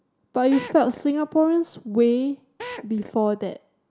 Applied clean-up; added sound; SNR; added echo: none; Drill; 14 dB; none.